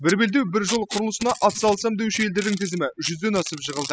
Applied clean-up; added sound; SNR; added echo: classical method spectral subtraction.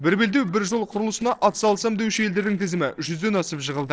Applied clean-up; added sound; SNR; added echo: neural separator model SepFormer DNS4.